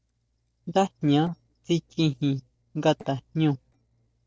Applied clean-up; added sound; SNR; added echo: neural separator model SepFormer DNS4.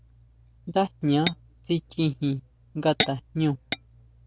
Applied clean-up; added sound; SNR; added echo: none; Tap / Glass; 5 dB; none.